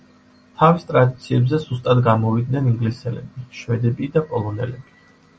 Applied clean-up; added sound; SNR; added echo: none; none; none; none.